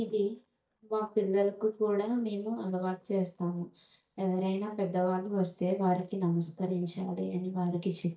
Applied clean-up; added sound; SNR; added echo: neural mask model DeepFilterNet 3.